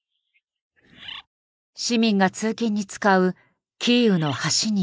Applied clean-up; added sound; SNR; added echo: neural mask model Resemble Enhance denoiser.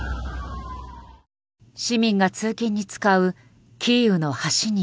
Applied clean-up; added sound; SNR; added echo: none; none; none; none.